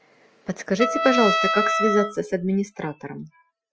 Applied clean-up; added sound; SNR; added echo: classical method Wiener filter.